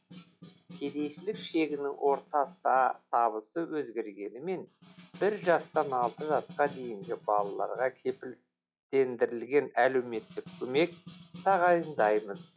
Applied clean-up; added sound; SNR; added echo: classical method log-MMSE.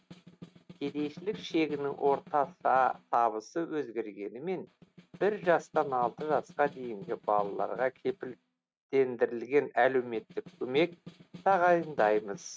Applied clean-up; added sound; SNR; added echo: neural mask model RNNoise.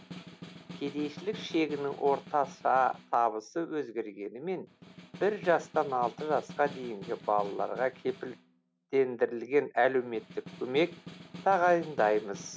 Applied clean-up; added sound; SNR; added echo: none; Snare drum; 17 dB; none.